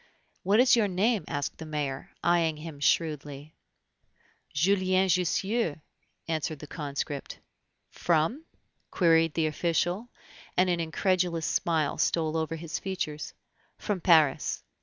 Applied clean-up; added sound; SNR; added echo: none; none; none; none.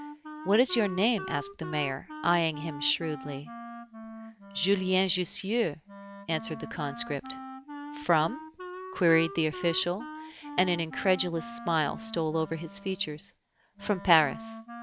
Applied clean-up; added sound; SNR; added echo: none; Wind instrument, woodwind instrument; 13 dB; none.